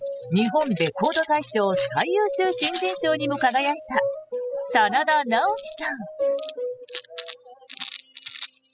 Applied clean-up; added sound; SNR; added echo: classical method spectral subtraction.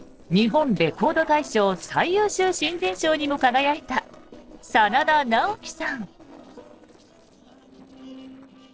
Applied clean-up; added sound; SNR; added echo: neural separator model SepFormer DNS4.